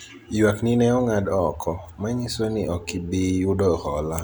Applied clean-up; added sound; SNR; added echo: none; none; none; none.